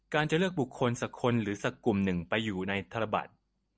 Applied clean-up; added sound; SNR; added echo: none; none; none; none.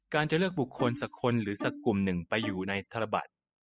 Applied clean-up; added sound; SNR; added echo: classical method spectral subtraction.